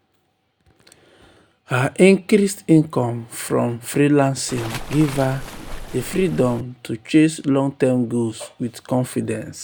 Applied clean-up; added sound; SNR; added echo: none; Waves, surf; 12 dB; none.